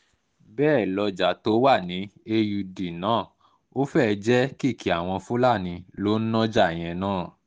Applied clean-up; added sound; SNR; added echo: none; none; none; none.